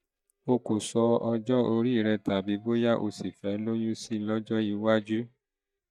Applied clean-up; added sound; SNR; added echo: neural mask model DeepFilterNet 3.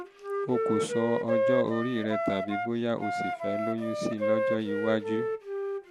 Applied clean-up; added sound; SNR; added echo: none; Wind instrument, woodwind instrument; -1 dB; none.